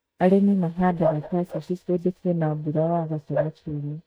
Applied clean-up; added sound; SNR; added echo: neural mask model DeepFilterNet 3.